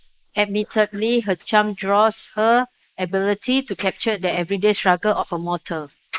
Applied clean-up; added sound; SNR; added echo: neural mask model Resemble Enhance denoiser.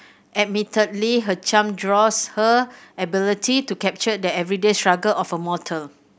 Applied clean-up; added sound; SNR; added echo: none; none; none; none.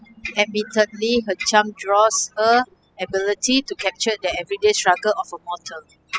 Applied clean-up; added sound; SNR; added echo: classical method spectral subtraction.